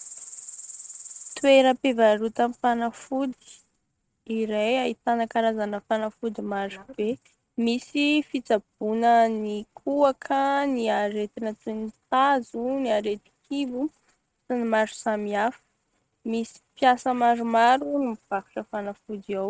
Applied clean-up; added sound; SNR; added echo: neural mask model RNNoise.